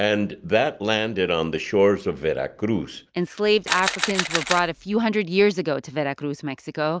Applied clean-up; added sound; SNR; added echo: none; Camera; 4 dB; none.